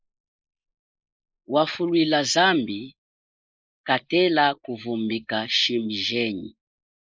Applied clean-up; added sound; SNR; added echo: neural mask model Resemble Enhance denoiser.